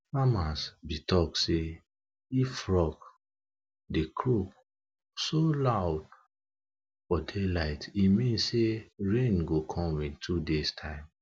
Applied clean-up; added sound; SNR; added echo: none; none; none; none.